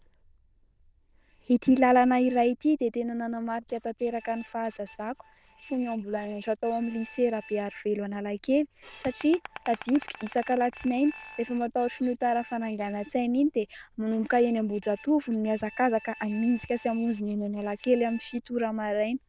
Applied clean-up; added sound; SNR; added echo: neural diffusion model UNIVERSE++.